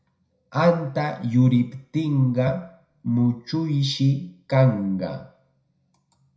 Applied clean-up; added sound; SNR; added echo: none; none; none; reverberation time 0.5 s.